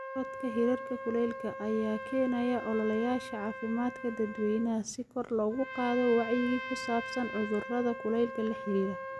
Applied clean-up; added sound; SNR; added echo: none; Trumpet; 10 dB; none.